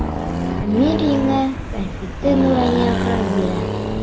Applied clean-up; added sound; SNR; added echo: none; Accelerating, revving, vroom; 1 dB; none.